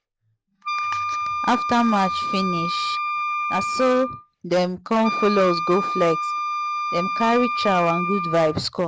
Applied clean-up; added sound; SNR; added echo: none; Wind instrument, woodwind instrument; 3 dB; none.